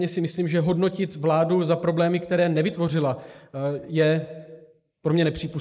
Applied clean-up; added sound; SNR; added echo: neural mask model Resemble Enhance denoiser.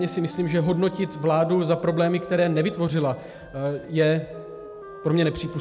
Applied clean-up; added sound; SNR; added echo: none; Wind instrument, woodwind instrument; 17 dB; none.